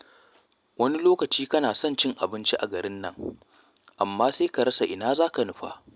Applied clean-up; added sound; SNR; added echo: none; none; none; none.